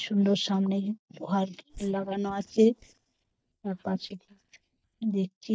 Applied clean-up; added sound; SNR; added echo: neural mask model DeepFilterNet 3.